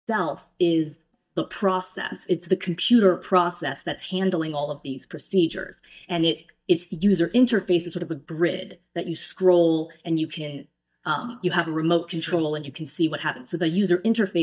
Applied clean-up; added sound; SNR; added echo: neural mask model DeepFilterNet 3.